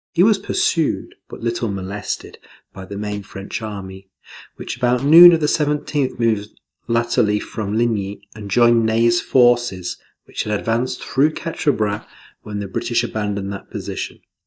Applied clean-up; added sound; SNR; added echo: neural mask model DeepFilterNet 3.